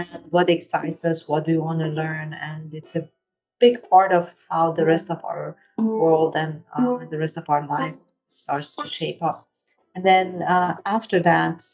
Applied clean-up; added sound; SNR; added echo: neural mask model DeepFilterNet 3.